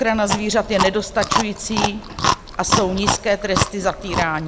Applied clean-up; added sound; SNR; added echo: none; Chewing, mastication; 2 dB; none.